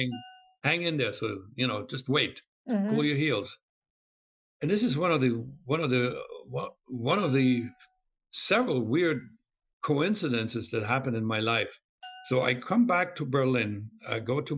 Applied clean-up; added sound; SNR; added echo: classical method Wiener filter.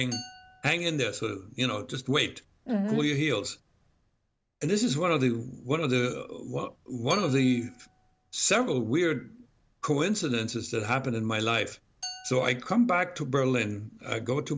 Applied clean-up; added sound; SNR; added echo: none; Glass; 19 dB; none.